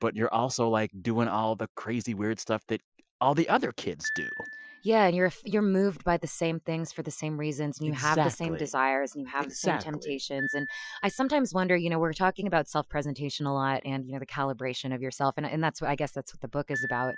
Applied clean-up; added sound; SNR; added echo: classical method Wiener filter.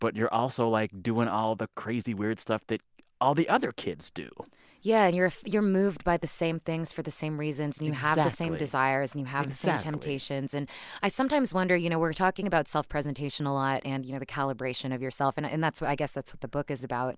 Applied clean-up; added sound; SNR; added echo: none; none; none; none.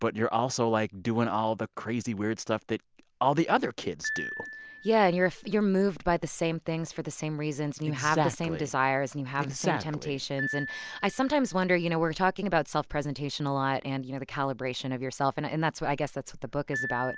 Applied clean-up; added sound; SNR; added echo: none; Piano; 16 dB; none.